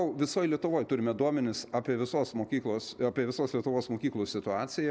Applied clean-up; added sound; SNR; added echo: none; none; none; none.